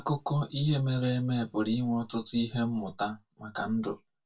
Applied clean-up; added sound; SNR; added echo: none; none; none; reverberation time 0.2 s.